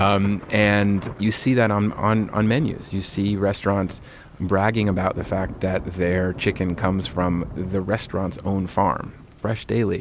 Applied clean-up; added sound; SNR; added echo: none; Thunder / Rain; 16 dB; none.